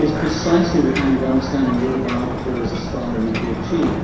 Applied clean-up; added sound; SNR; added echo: none; Ocean; 4 dB; reverberation time 0.7 s.